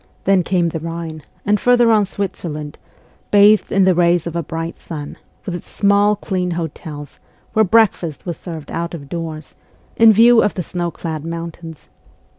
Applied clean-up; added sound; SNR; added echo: none; none; none; none.